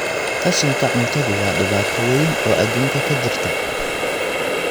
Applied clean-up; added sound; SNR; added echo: none; Water tap, faucet; -1 dB; none.